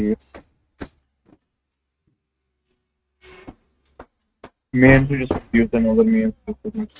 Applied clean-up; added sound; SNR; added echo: neural mask model RNNoise.